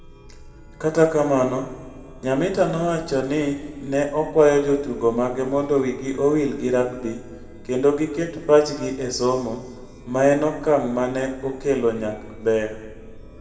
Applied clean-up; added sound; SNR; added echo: none; Chime; 19 dB; reverberation time 1.7 s.